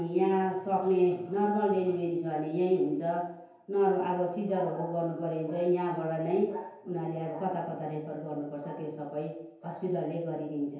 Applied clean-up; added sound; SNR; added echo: none; none; none; reverberation time 0.9 s.